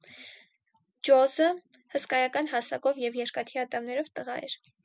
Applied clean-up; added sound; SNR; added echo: none; none; none; none.